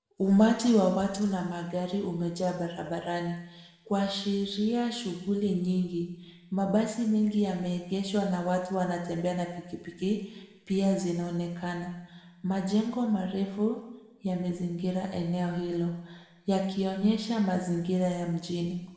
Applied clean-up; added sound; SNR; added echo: none; none; none; reverberation time 1.0 s.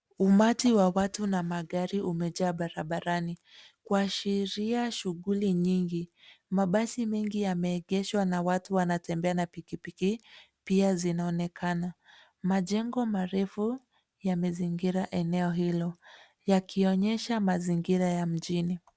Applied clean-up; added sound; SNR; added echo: none; none; none; none.